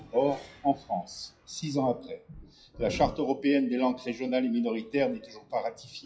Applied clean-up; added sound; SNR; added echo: classical method WPE with log-MMSE.